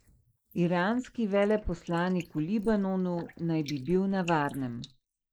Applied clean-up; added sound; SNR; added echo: neural mask model Resemble Enhance denoiser.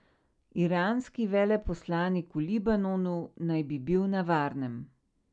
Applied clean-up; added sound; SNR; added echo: none; none; none; none.